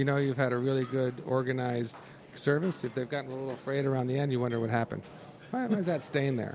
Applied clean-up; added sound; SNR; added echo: none; none; none; none.